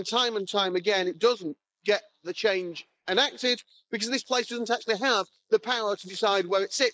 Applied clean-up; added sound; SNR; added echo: neural mask model Resemble Enhance denoiser.